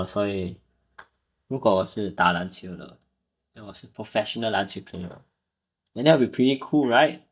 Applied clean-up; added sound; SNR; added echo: neural mask model DeepFilterNet 3.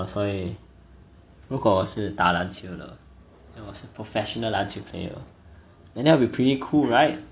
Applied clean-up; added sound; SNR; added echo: none; none; none; none.